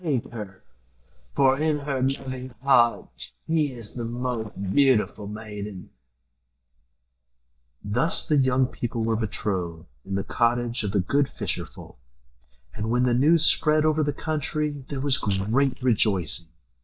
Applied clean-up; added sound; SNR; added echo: neural mask model DeepFilterNet 3.